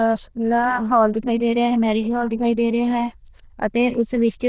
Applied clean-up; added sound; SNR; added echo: neural diffusion model UNIVERSE++.